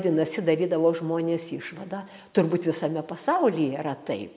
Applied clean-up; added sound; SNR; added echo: none; none; none; none.